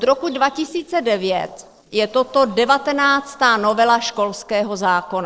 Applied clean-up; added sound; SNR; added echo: neural separator model SepFormer DNS4.